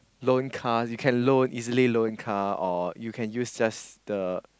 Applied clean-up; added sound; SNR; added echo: none; none; none; none.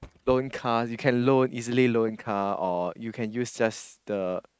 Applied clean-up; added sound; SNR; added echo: neural mask model RNNoise.